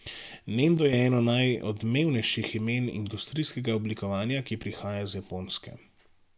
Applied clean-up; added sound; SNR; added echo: none; none; none; none.